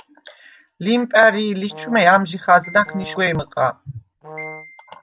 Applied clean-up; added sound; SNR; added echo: none; Brass instrument; 18 dB; none.